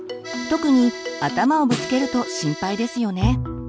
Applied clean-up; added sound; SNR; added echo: none; Snare drum + Accordion; 11 dB; none.